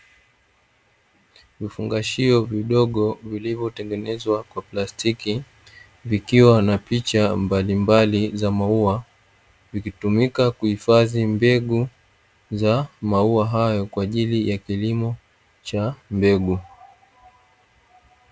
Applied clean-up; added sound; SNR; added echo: none; none; none; none.